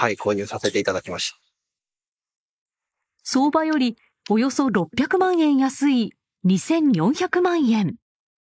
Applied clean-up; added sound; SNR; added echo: neural mask model Resemble Enhance denoiser.